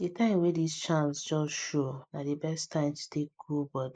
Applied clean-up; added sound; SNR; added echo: neural mask model Resemble Enhance denoiser.